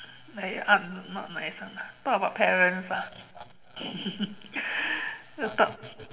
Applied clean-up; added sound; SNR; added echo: none; none; none; reverberation time 0.9 s.